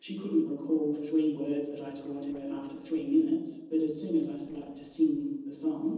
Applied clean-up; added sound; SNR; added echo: neural separator model SepFormer DNS4.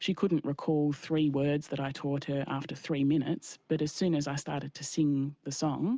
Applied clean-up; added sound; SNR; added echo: none; none; none; none.